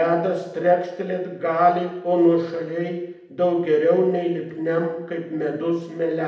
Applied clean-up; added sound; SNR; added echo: none; none; none; reverberation time 0.8 s.